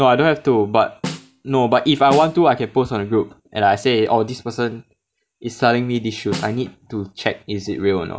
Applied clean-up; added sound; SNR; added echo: none; Snare drum; 14 dB; none.